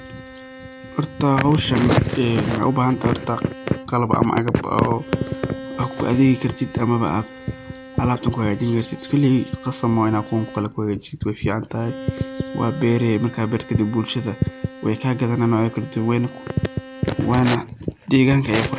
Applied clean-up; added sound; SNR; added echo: none; Bowed string instrument; 17 dB; none.